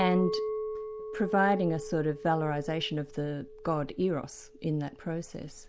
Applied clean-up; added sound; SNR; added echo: none; Chink, clink; 8 dB; none.